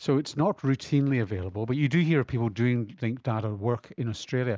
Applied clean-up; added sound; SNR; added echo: none; none; none; none.